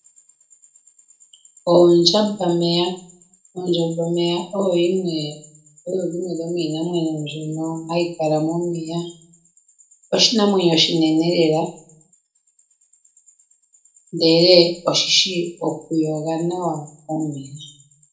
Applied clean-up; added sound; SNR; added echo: none; none; none; reverberation time 0.4 s.